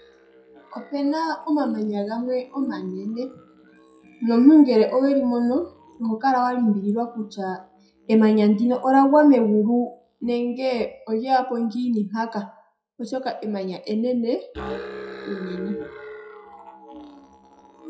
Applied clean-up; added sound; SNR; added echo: classical method WPE with log-MMSE.